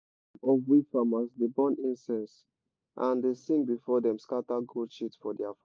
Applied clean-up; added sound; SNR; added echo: none; none; none; none.